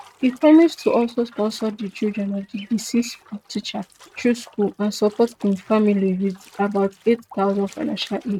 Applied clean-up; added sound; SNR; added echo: neural mask model RNNoise.